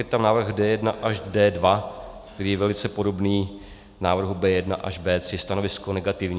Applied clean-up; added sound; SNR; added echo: none; none; none; none.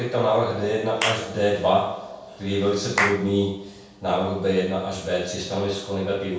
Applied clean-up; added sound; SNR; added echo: none; Clapping / Chirp, tweet; 10 dB; reverberation time 0.6 s.